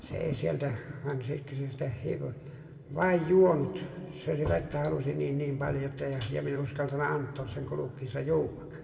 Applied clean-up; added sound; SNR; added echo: none; Thunder; 19 dB; reverberation time 1.7 s.